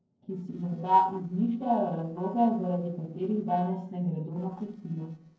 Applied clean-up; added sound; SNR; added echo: neural separator model SepFormer DNS4.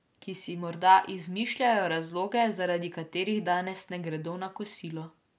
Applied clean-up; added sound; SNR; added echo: none; none; none; none.